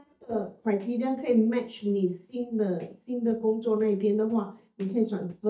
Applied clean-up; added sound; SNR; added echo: neural mask model DeepFilterNet 3.